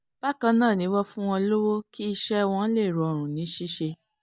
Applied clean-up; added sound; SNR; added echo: none; none; none; none.